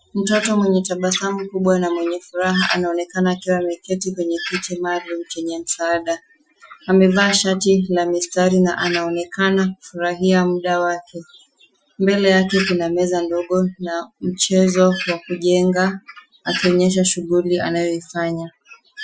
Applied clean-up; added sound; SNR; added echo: classical method Wiener filter.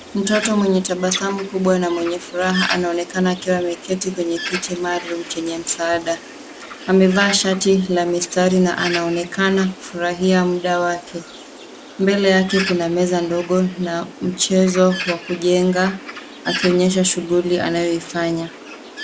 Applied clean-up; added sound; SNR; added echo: none; Bird; 13 dB; none.